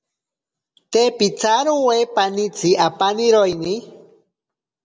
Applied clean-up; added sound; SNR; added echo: none; none; none; none.